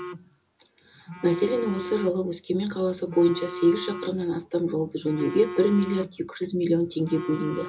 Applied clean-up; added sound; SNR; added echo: none; Telephone; 11 dB; reverberation time 0.2 s.